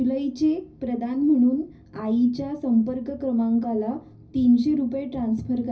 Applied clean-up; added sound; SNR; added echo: none; none; none; reverberation time 0.4 s.